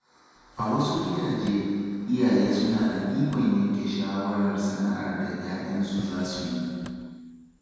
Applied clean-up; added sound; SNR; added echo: none; Drawer open or close; 19 dB; reverberation time 2.1 s.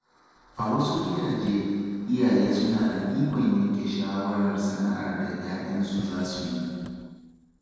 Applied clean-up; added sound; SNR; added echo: neural separator model SepFormer DNS4.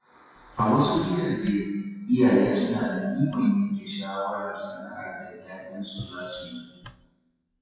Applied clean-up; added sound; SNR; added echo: classical method WPE with log-MMSE.